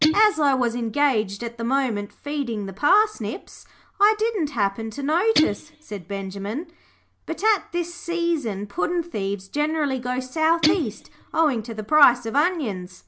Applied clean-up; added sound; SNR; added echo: none; Guitar; 5 dB; none.